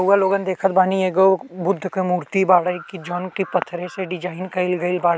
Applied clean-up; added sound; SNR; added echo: none; none; none; none.